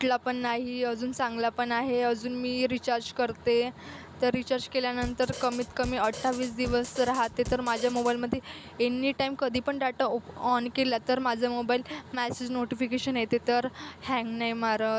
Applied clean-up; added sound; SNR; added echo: none; Drum kit; 12 dB; none.